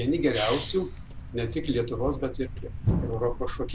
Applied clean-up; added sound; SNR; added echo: none; Hiss + Thump, thud; 2 dB; none.